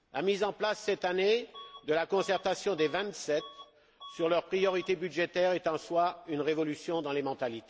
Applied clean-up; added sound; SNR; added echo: none; Bus / Alarm; 20 dB; none.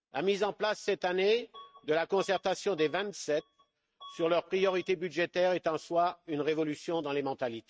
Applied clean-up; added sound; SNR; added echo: neural mask model RNNoise.